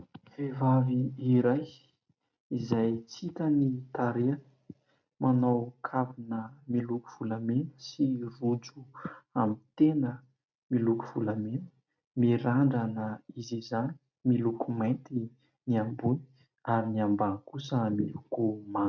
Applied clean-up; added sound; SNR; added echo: none; none; none; none.